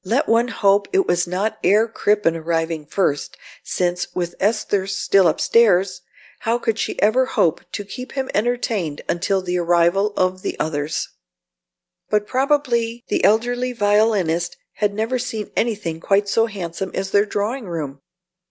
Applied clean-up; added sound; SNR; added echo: none; none; none; none.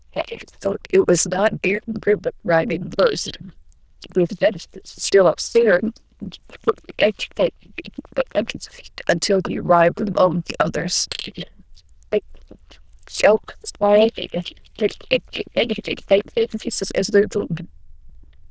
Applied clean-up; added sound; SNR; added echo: neural diffusion model UNIVERSE++.